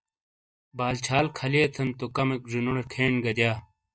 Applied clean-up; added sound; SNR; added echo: neural mask model DeepFilterNet 3.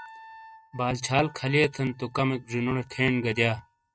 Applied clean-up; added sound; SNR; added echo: neural mask model RNNoise.